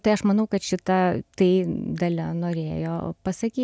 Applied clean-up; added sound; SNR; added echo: none; none; none; none.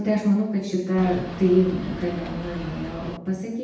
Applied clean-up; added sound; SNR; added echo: none; Boat, Water vehicle; 11 dB; reverberation time 0.8 s.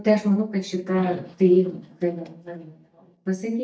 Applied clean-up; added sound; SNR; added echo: neural mask model DeepFilterNet 3.